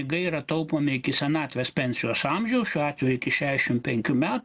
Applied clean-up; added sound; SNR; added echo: none; none; none; none.